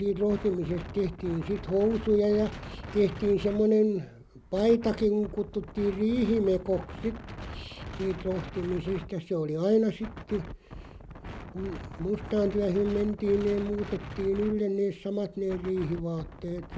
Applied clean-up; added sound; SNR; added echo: none; Wind; 13 dB; none.